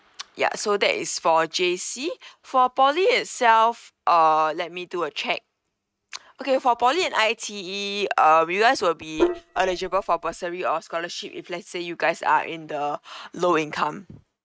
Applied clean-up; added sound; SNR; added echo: neural mask model RNNoise.